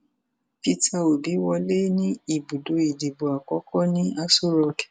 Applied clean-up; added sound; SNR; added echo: none; none; none; none.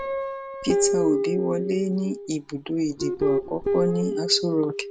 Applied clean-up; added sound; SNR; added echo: none; Guitar; 0 dB; none.